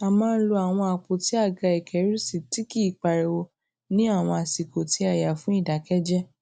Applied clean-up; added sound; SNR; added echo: none; none; none; none.